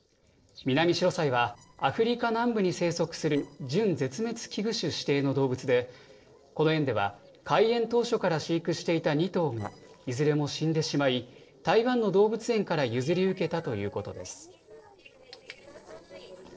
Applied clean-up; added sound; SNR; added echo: neural separator model SepFormer DNS4.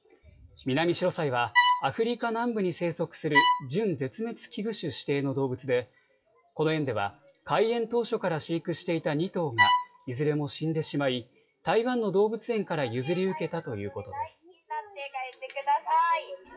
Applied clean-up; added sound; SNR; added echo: classical method WPE with log-MMSE.